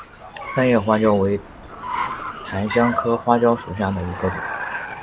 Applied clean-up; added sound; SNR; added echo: none; Car; 10 dB; none.